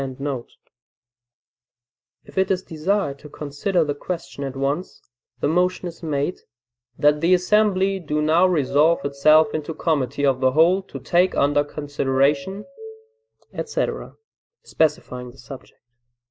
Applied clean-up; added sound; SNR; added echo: neural mask model DeepFilterNet 3.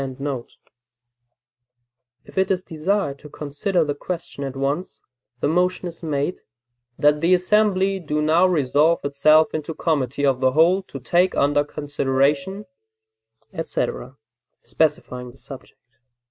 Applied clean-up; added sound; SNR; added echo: neural mask model RNNoise.